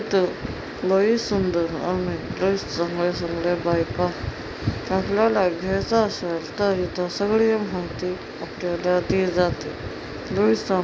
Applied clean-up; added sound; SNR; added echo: none; none; none; none.